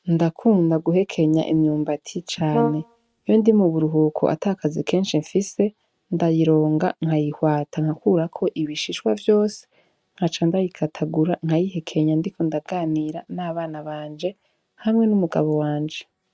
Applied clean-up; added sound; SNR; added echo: neural mask model RNNoise.